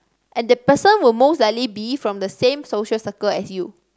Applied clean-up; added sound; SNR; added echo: none; none; none; none.